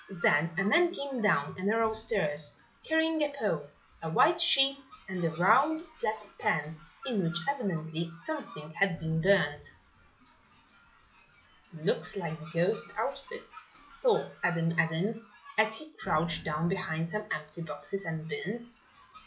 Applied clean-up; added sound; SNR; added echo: classical method log-MMSE.